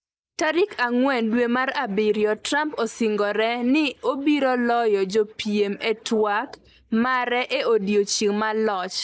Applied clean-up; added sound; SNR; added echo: neural mask model Resemble Enhance denoiser.